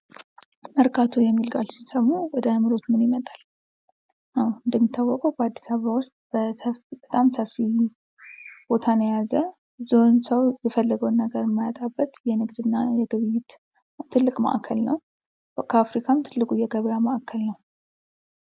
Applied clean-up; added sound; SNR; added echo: none; none; none; none.